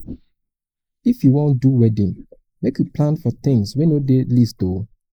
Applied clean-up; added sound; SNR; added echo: neural mask model Resemble Enhance denoiser.